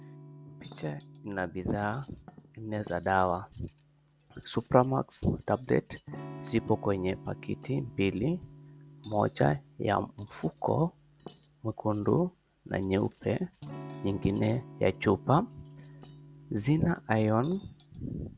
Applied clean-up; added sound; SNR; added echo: none; Electric guitar / Strum + Cutlery, silverware; 18 dB; none.